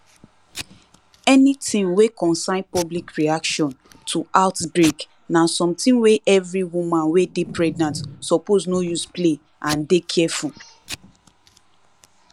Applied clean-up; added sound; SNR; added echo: none; Packing tape, duct tape / Tearing; 19 dB; none.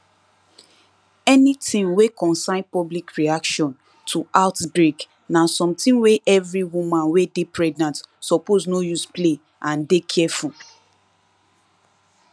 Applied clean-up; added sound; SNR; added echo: none; none; none; none.